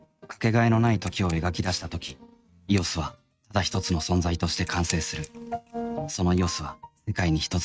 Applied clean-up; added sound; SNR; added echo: neural mask model RNNoise.